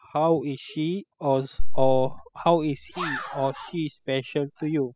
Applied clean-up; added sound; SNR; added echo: classical method spectral subtraction.